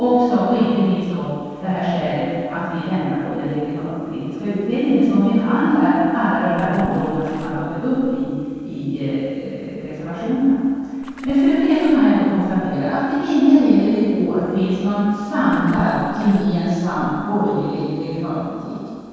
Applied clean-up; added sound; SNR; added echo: neural separator model SepFormer DNS4.